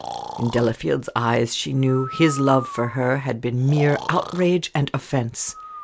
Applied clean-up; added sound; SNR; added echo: none; Breathing; 14 dB; none.